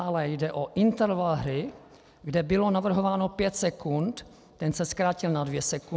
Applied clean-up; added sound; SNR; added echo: none; none; none; none.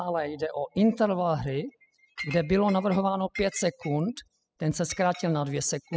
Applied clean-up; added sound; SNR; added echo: classical method spectral subtraction.